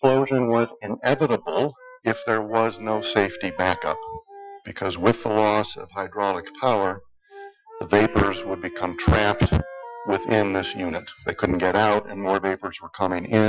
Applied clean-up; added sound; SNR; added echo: classical method Wiener filter.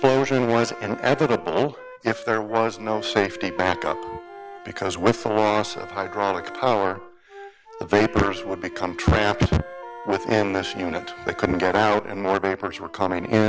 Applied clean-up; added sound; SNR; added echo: none; Bowed string instrument + Wind instrument, woodwind instrument; 14 dB; none.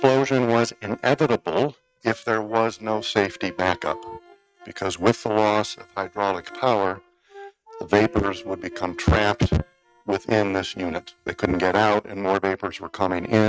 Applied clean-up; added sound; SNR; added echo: neural mask model RNNoise.